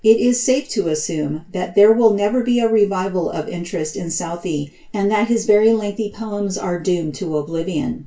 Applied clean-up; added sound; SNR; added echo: none; none; none; reverberation time 0.2 s.